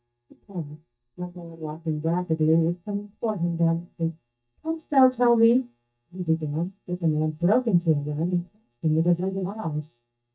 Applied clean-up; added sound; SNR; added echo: neural mask model DeepFilterNet 3.